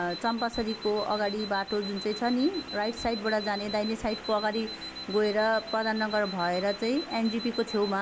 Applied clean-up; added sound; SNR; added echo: none; Alarm; 12 dB; none.